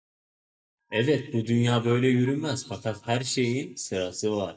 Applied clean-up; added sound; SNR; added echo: neural mask model DeepFilterNet 3.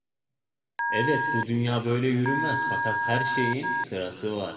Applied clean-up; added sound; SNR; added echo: none; Telephone; 2 dB; reverberation time 1.7 s.